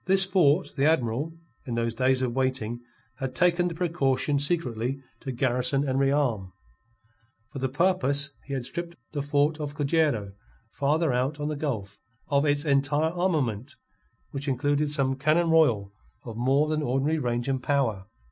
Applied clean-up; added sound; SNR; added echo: none; none; none; none.